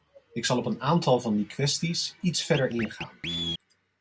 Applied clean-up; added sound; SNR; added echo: none; Scratching (performance technique); 10 dB; none.